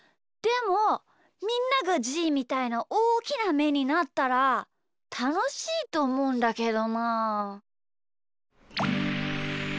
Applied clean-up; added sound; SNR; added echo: none; none; none; none.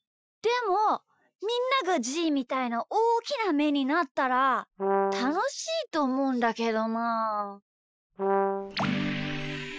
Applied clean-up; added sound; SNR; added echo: classical method Wiener filter.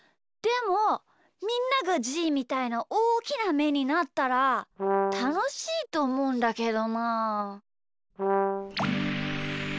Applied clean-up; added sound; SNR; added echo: none; Brass instrument; 0 dB; none.